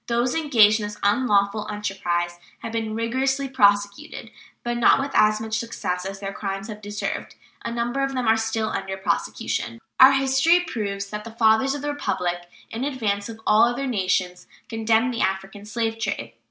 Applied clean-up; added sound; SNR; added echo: none; none; none; none.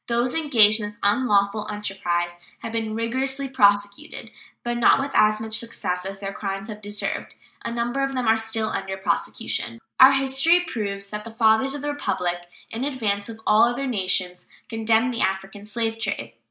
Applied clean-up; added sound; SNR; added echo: neural mask model Resemble Enhance denoiser.